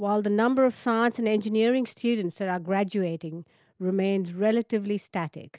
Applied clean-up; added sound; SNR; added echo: none; none; none; none.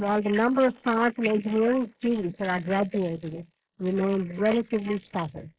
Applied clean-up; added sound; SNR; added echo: neural mask model Resemble Enhance denoiser.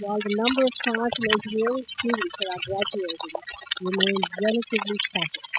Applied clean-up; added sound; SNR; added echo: classical method spectral subtraction.